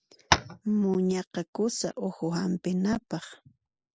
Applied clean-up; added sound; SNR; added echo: neural mask model Resemble Enhance denoiser.